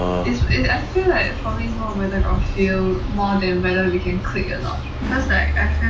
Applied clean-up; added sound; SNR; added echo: none; none; none; none.